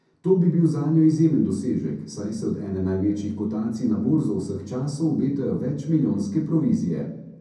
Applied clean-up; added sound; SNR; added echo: none; none; none; reverberation time 0.6 s.